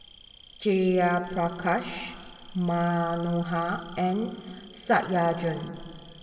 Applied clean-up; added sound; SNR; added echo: none; Insect; 20 dB; reverberation time 2.0 s.